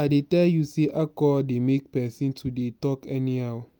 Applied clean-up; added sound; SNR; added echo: none; none; none; none.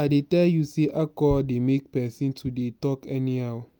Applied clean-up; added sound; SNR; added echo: none; Bass drum; 18 dB; none.